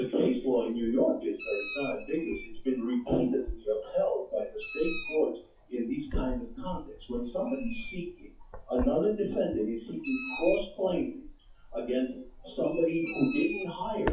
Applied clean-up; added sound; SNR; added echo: classical method WPE with log-MMSE.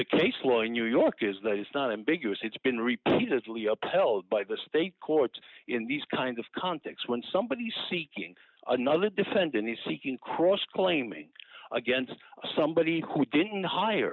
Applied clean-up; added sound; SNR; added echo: none; none; none; none.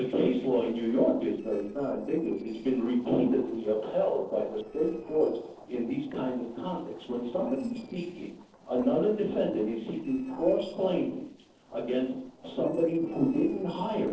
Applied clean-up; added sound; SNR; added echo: neural separator model SepFormer DNS4.